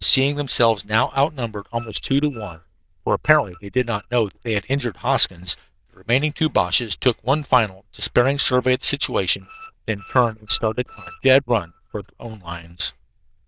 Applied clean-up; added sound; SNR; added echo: neural diffusion model UNIVERSE++.